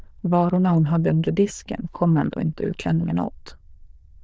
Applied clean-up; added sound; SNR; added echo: neural diffusion model UNIVERSE++.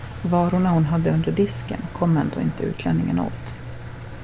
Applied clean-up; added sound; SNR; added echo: none; Engine; 11 dB; none.